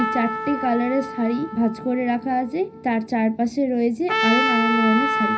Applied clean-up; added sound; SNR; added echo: none; Trumpet; 4 dB; reverberation time 0.4 s.